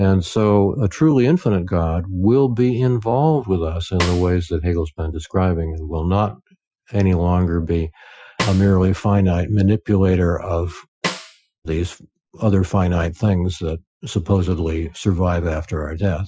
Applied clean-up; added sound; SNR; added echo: classical method Wiener filter.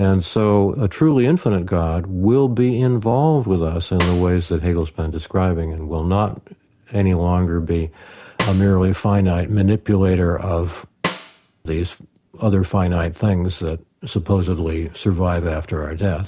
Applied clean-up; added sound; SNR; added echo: none; Snare drum; 13 dB; none.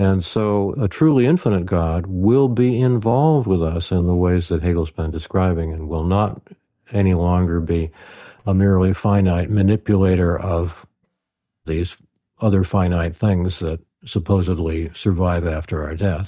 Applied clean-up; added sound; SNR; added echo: neural mask model DeepFilterNet 3.